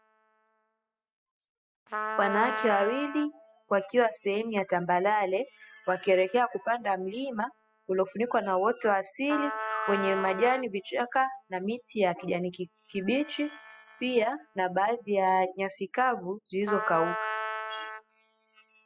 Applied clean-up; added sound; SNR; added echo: classical method spectral subtraction.